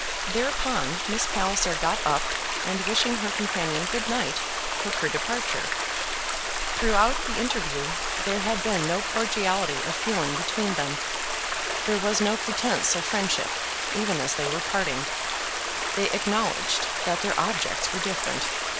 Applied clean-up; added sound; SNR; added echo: none; Stream; -1 dB; none.